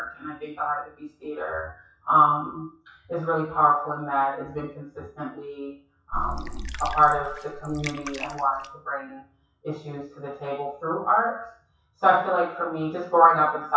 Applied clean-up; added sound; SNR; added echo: classical method WPE with log-MMSE.